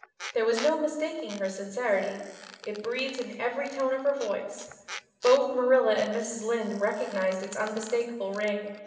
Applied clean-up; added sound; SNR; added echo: none; Squeak; 17 dB; reverberation time 1.1 s.